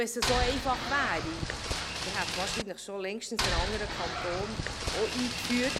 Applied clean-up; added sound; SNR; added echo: none; Boat, Water vehicle; -1 dB; none.